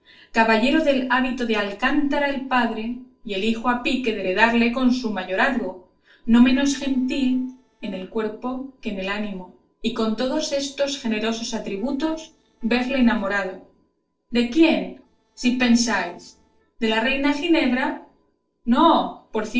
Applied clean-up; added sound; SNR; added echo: neural separator model SepFormer DNS4.